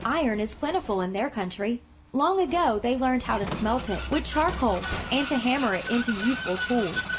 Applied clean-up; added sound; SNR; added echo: none; Vehicle; 9 dB; reverberation time 0.3 s.